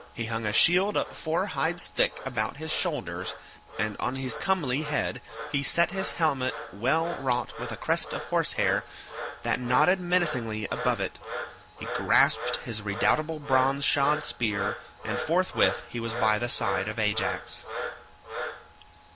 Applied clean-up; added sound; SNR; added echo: none; Frog; 9 dB; none.